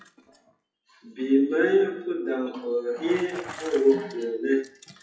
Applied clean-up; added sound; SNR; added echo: classical method WPE with log-MMSE.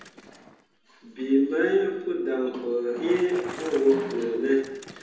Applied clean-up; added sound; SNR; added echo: none; Bicycle; 18 dB; reverberation time 0.9 s.